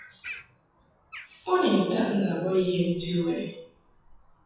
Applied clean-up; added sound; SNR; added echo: classical method WPE with log-MMSE.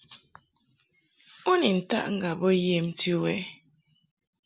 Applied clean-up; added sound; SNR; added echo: none; none; none; none.